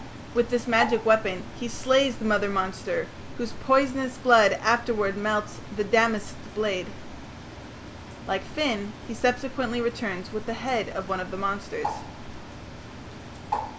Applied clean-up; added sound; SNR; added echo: none; Bird; 12 dB; none.